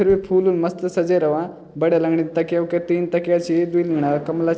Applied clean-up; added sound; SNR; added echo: neural separator model SepFormer DNS4.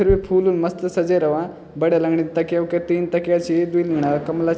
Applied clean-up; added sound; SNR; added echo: none; Bass drum; 15 dB; none.